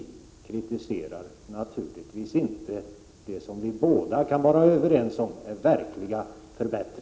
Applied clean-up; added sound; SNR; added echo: none; none; none; none.